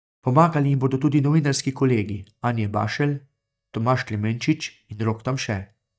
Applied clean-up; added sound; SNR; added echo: neural mask model DeepFilterNet 3.